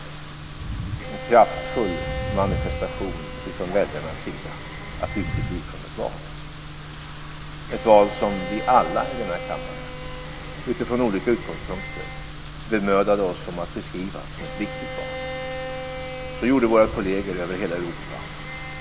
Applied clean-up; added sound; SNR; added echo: none; Bowed string instrument + Wind / Rain; 8 dB; none.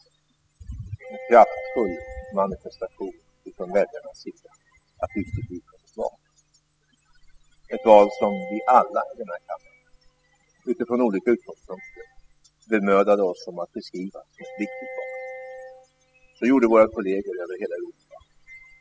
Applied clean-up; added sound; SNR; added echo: classical method spectral subtraction.